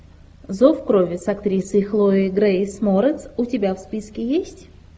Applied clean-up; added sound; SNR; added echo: none; none; none; none.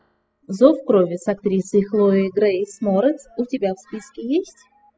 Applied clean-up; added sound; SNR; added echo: classical method spectral subtraction.